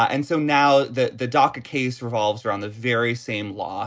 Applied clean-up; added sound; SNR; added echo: none; none; none; none.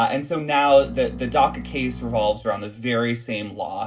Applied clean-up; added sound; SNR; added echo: none; Bowed string instrument; 14 dB; reverberation time 0.3 s.